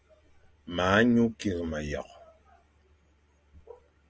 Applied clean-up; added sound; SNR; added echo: none; none; none; none.